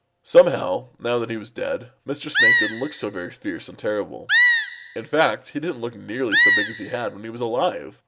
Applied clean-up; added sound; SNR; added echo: none; Animal; -3 dB; none.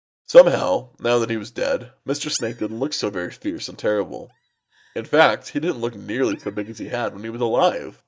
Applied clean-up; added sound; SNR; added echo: neural mask model DeepFilterNet 3.